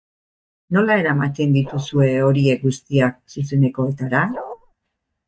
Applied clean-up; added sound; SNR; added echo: neural mask model DeepFilterNet 3.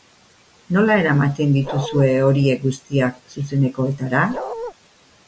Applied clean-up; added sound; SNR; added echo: none; Bark; 8 dB; none.